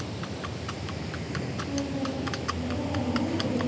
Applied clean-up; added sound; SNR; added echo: none; Livestock, farm animals, working animals; -1 dB; reverberation time 2.0 s.